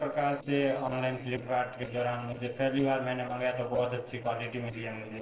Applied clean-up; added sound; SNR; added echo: neural separator model SepFormer DNS4.